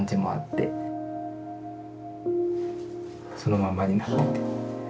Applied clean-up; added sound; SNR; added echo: none; none; none; none.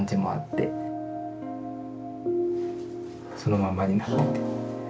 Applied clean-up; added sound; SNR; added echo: none; Electric guitar / Strum; 14 dB; none.